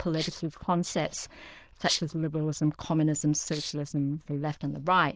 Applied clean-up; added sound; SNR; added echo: neural diffusion model UNIVERSE++.